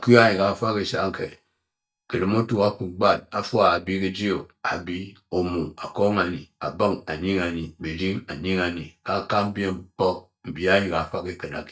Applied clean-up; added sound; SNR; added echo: neural mask model DeepFilterNet 3.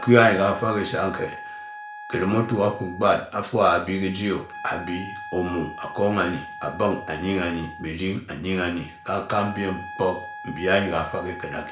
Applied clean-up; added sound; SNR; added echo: none; Wind instrument, woodwind instrument; 14 dB; reverberation time 0.4 s.